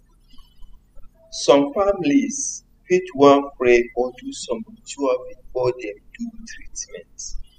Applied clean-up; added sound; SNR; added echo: classical method spectral subtraction.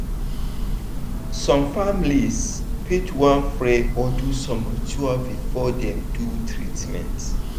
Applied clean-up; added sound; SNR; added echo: none; Church bell; 0 dB; none.